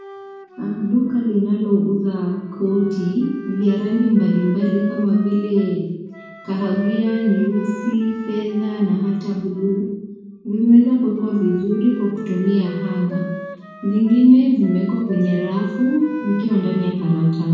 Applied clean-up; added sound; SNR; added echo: none; Wind instrument, woodwind instrument; 18 dB; reverberation time 1.1 s.